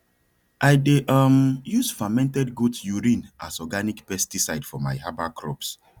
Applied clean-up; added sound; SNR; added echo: none; none; none; none.